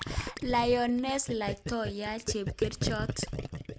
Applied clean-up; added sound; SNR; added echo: none; Gurgling; 4 dB; none.